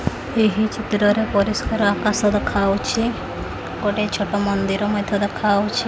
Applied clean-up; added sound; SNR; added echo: none; none; none; none.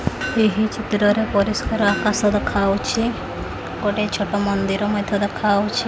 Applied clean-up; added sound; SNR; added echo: none; Hammer; 16 dB; none.